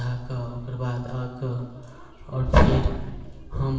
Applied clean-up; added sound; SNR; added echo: none; none; none; reverberation time 1.1 s.